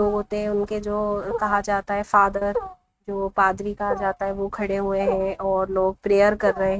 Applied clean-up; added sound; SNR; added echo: neural mask model RNNoise.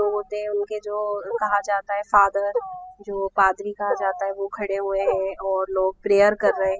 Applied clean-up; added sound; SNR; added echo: classical method spectral subtraction.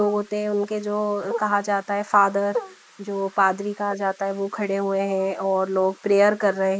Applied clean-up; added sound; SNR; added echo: neural mask model Resemble Enhance denoiser.